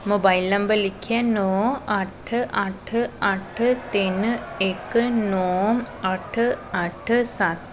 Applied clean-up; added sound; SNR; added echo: none; Crowd / Cheering; 18 dB; none.